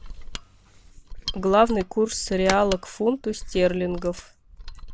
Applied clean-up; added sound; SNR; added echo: none; Mechanisms; 11 dB; none.